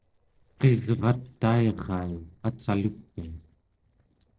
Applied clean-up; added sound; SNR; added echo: neural separator model SepFormer DNS4.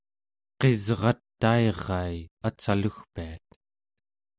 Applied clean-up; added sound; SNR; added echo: none; none; none; none.